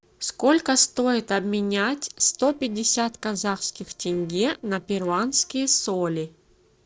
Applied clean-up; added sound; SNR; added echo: neural separator model SepFormer DNS4.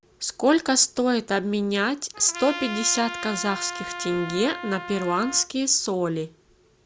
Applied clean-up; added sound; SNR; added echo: none; Trumpet; 10 dB; none.